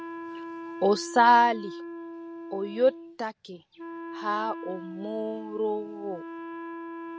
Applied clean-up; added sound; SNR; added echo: none; Wind instrument, woodwind instrument; 11 dB; none.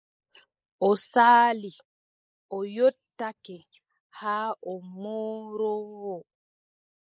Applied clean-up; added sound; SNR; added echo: neural mask model Resemble Enhance denoiser.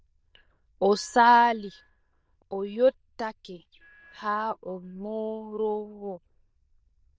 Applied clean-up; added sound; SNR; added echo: neural diffusion model UNIVERSE++.